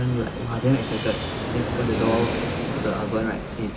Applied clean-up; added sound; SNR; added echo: none; Fixed-wing aircraft, airplane; 2 dB; reverberation time 0.2 s.